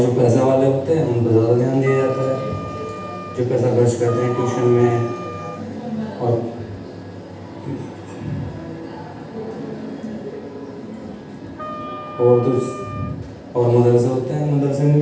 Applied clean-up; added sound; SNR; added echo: none; Wind instrument, woodwind instrument; 14 dB; reverberation time 0.9 s.